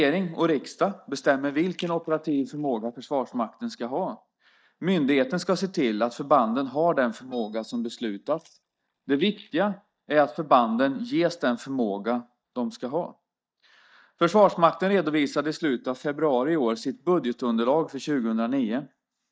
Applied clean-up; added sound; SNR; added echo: neural mask model DeepFilterNet 3.